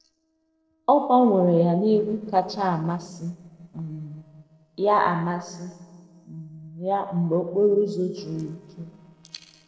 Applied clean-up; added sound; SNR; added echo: neural separator model SepFormer DNS4.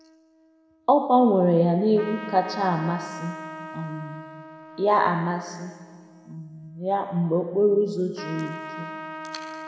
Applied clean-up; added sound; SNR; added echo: none; Trumpet; 15 dB; reverberation time 1.9 s.